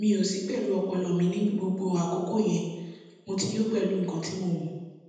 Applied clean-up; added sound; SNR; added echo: none; none; none; reverberation time 1.0 s.